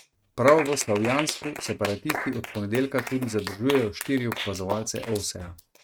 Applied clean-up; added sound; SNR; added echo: neural mask model RNNoise.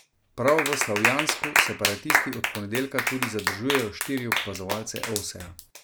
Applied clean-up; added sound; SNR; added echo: none; Clapping; -1 dB; none.